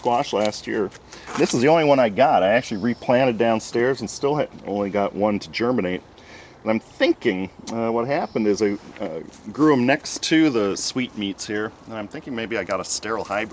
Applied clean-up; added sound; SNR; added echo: none; none; none; none.